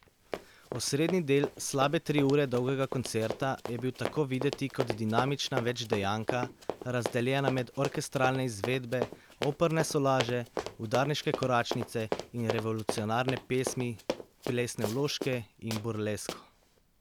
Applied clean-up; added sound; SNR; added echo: none; Run; 8 dB; none.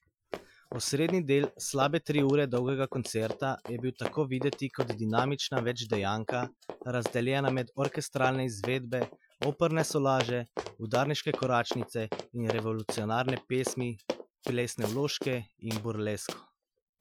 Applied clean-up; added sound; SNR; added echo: classical method Wiener filter.